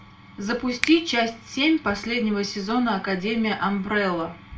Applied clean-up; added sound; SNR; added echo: none; Finger snapping; 14 dB; reverberation time 0.3 s.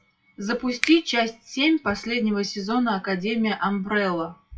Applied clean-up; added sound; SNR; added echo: classical method WPE with log-MMSE.